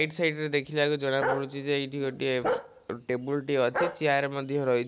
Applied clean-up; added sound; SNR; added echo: none; Bark; 6 dB; none.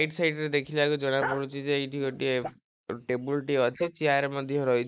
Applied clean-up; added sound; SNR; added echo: neural mask model Resemble Enhance denoiser.